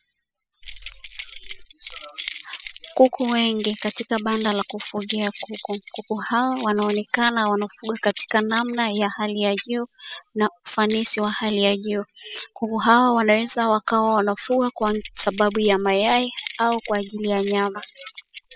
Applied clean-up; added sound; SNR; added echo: classical method spectral subtraction.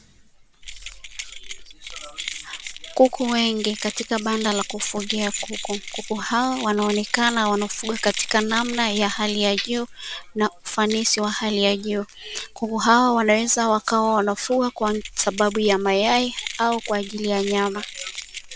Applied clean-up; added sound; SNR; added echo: none; Keys jangling; 13 dB; none.